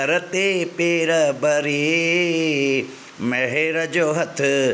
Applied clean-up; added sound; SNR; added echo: none; none; none; none.